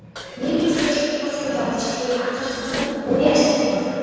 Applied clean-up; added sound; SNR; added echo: none; Dishes, pots, and pans; 14 dB; reverberation time 2.2 s.